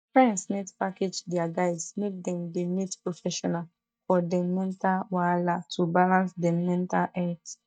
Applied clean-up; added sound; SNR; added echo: neural mask model DeepFilterNet 3.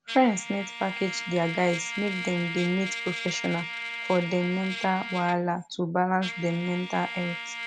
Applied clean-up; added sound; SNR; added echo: none; Trumpet; 8 dB; none.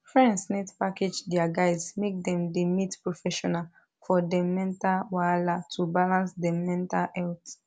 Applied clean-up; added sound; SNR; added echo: none; none; none; none.